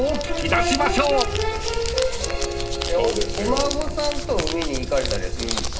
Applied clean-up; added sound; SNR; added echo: none; Crumpling, crinkling; 2 dB; reverberation time 0.2 s.